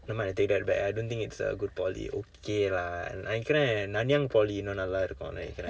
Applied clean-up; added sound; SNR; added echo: none; none; none; none.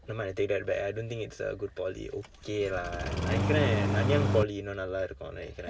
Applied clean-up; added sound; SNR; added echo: none; Engine starting; -3 dB; none.